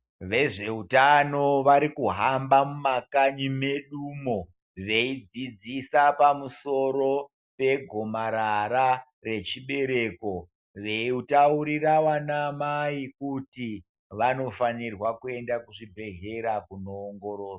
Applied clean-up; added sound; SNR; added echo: none; none; none; none.